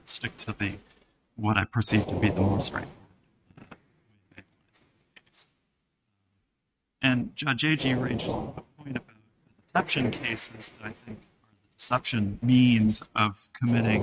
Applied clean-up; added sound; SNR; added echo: neural mask model RNNoise.